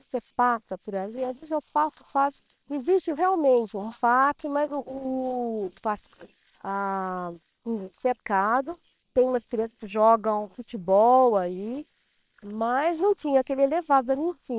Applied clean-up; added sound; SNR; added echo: neural separator model SepFormer WHAM!.